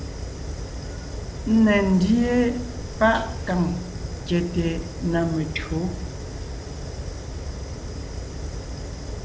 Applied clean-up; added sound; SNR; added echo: none; Fire; 6 dB; none.